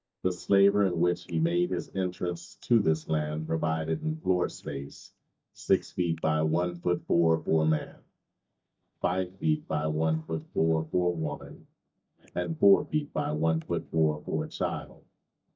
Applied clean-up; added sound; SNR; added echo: neural mask model DeepFilterNet 3.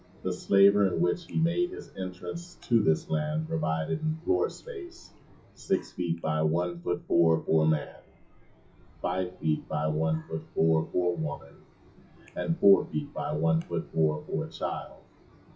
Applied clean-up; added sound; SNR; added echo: classical method WPE with log-MMSE.